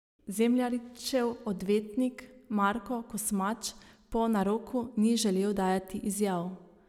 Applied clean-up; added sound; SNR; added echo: none; none; none; none.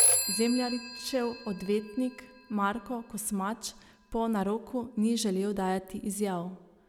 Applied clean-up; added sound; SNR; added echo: none; Telephone; 4 dB; none.